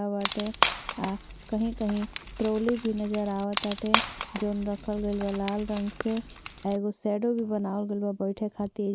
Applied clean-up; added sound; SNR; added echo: none; Wood; 4 dB; none.